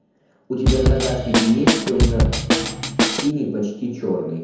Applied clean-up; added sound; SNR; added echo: none; Drum kit; -4 dB; reverberation time 0.9 s.